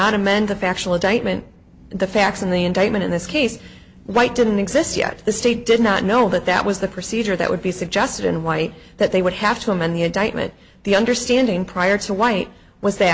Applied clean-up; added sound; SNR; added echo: none; none; none; none.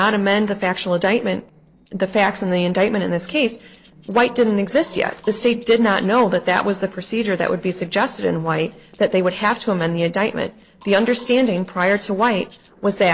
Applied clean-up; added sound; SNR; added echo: neural separator model SepFormer DNS4.